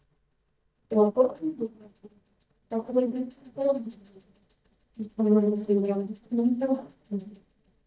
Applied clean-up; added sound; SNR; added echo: neural mask model DeepFilterNet 3.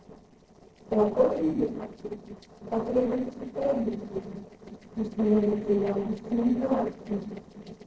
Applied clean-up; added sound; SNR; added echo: neural separator model SepFormer DNS4.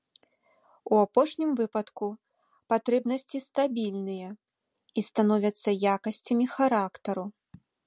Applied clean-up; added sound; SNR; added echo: none; none; none; none.